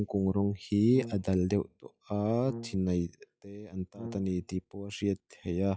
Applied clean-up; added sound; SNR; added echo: classical method log-MMSE.